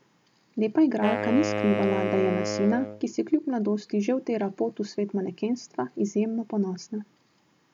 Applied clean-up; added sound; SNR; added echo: none; Wind instrument, woodwind instrument; 4 dB; none.